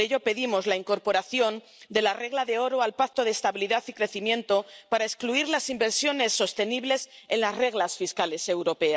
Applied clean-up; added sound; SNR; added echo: none; none; none; none.